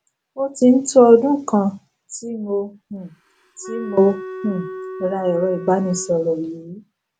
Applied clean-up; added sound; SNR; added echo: none; Wind instrument, woodwind instrument; 13 dB; none.